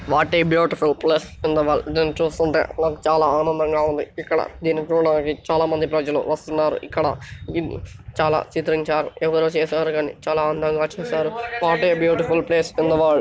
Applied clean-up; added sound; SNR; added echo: none; none; none; none.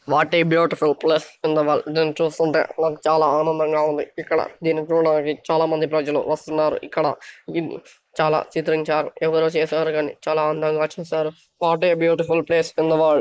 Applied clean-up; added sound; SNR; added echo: neural mask model Resemble Enhance denoiser.